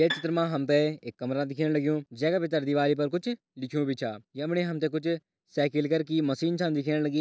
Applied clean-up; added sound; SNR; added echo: none; Bowed string instrument; 12 dB; none.